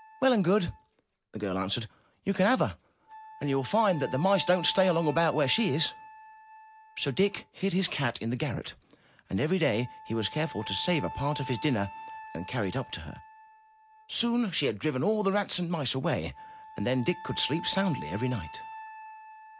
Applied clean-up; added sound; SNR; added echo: none; Wind instrument, woodwind instrument; 16 dB; none.